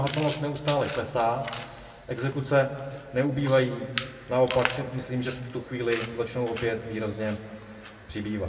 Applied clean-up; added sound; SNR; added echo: none; Chewing, mastication; 9 dB; reverberation time 1.2 s.